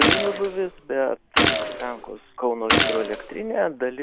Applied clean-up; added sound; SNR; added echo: none; Gunshot, gunfire; -3 dB; none.